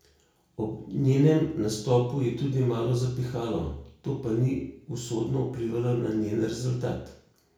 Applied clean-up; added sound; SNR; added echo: none; none; none; reverberation time 0.5 s.